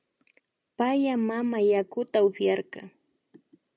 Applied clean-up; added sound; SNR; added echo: none; none; none; none.